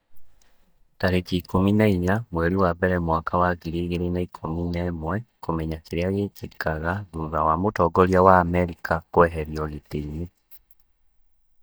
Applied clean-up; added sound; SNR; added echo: neural mask model DeepFilterNet 3.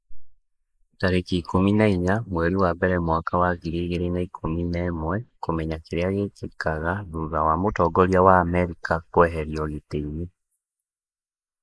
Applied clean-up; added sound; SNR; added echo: neural mask model Resemble Enhance denoiser.